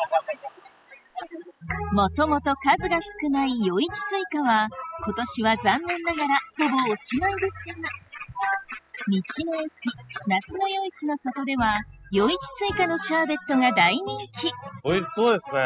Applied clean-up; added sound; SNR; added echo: classical method spectral subtraction.